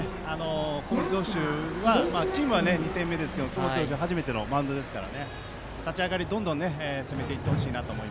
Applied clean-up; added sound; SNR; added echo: none; none; none; none.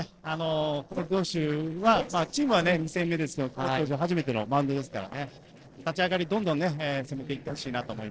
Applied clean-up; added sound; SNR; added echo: neural separator model SepFormer DNS4.